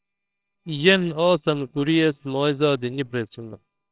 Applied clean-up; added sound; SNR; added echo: neural separator model SepFormer WHAMR!.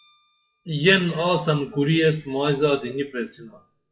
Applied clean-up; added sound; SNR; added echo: classical method WPE with log-MMSE.